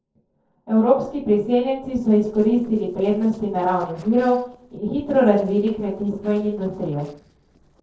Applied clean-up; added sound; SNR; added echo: neural separator model SepFormer DNS4.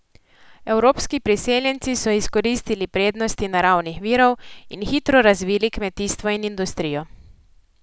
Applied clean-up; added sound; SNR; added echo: none; none; none; none.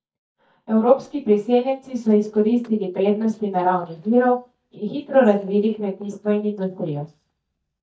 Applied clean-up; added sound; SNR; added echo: neural mask model DeepFilterNet 3.